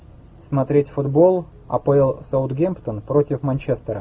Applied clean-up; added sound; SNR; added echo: none; none; none; none.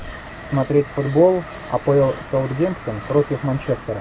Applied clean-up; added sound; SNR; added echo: none; Train; 15 dB; none.